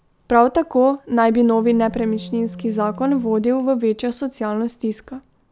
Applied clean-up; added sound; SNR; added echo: none; Wind instrument, woodwind instrument; 17 dB; none.